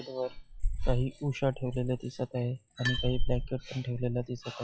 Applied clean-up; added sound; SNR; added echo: classical method log-MMSE.